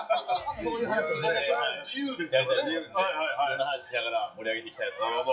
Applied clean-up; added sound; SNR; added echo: classical method WPE with log-MMSE.